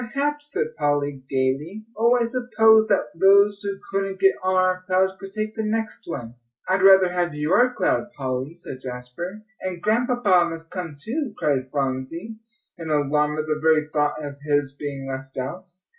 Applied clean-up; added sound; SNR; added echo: none; none; none; reverberation time 0.2 s.